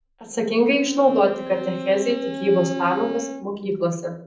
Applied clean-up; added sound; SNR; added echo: none; Bowed string instrument; 10 dB; reverberation time 0.6 s.